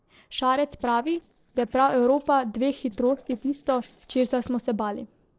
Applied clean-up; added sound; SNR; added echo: neural separator model SepFormer DNS4.